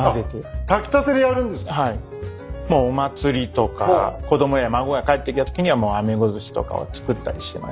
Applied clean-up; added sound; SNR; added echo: none; none; none; none.